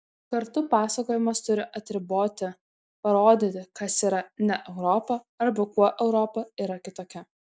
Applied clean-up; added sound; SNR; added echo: none; none; none; none.